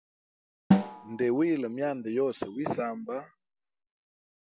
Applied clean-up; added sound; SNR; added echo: none; Snare drum; 1 dB; none.